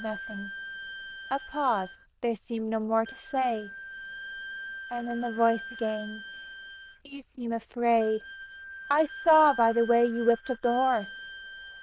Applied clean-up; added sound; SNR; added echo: neural diffusion model UNIVERSE++.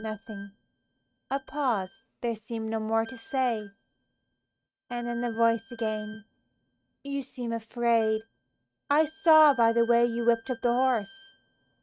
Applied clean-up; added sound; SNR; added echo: neural mask model RNNoise.